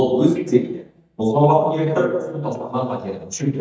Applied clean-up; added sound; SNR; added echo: neural mask model DeepFilterNet 3.